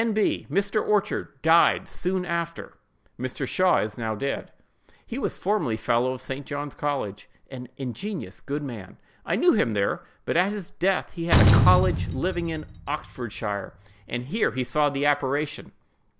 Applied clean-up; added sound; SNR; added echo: none; Slam; -2 dB; none.